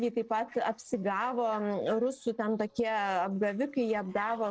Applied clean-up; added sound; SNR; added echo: neural separator model SepFormer DNS4.